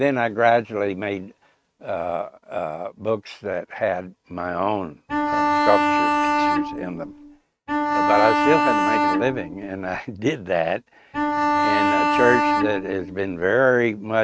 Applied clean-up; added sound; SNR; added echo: neural mask model RNNoise.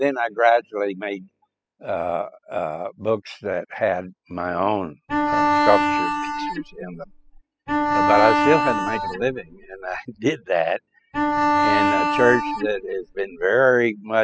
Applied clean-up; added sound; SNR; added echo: classical method spectral subtraction.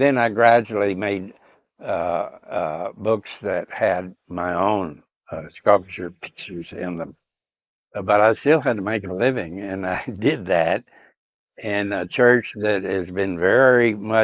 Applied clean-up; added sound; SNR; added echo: neural mask model Resemble Enhance denoiser.